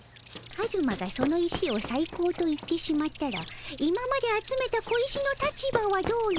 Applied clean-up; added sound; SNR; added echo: none; Run; 13 dB; none.